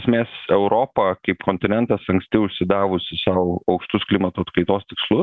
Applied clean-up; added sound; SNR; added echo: none; none; none; none.